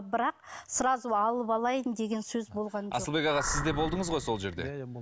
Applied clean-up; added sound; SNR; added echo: none; Animal; 7 dB; none.